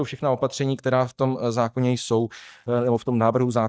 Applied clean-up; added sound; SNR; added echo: neural mask model DeepFilterNet 3.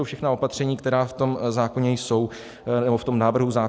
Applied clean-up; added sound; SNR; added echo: none; none; none; none.